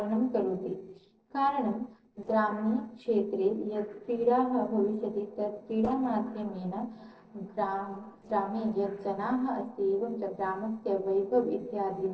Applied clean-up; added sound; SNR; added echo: neural separator model SepFormer DNS4.